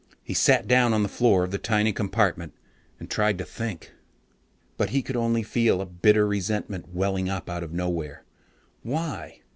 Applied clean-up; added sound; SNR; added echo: none; none; none; none.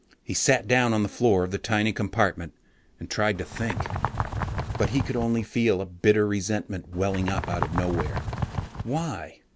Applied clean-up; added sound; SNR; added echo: none; Bird; 4 dB; none.